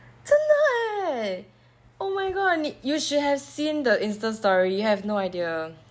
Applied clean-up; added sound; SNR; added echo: none; none; none; none.